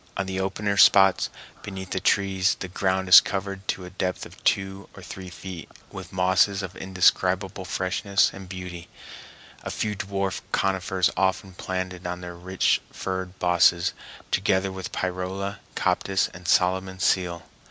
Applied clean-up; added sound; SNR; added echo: none; none; none; none.